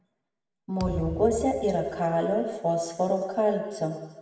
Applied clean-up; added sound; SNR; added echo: none; Thump, thud; 12 dB; reverberation time 1.3 s.